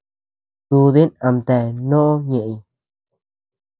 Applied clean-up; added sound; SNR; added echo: none; none; none; none.